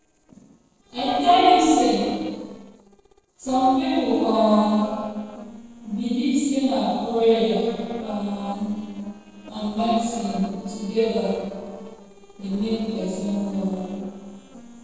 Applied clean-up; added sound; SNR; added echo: neural separator model SepFormer DNS4.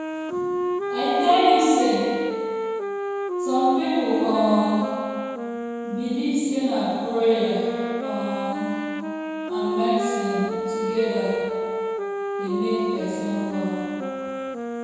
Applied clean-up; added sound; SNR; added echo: none; Wind instrument, woodwind instrument; 3 dB; reverberation time 2.1 s.